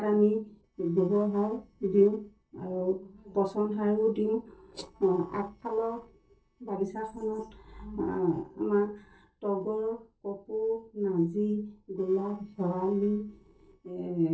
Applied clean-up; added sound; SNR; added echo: neural separator model SepFormer DNS4.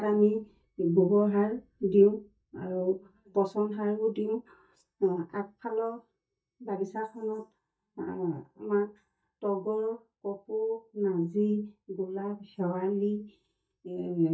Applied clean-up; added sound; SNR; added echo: neural mask model DeepFilterNet 3.